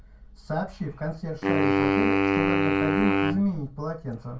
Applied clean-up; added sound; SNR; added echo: none; Wind instrument, woodwind instrument; -5 dB; reverberation time 0.2 s.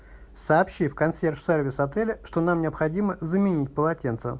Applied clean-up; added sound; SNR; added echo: none; none; none; none.